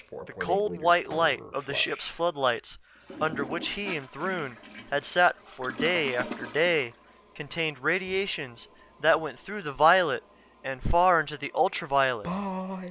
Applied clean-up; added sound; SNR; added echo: none; Toilet flush; 13 dB; none.